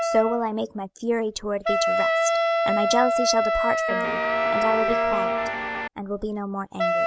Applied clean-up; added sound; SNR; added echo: none; Wind instrument, woodwind instrument + Guitar; -4 dB; none.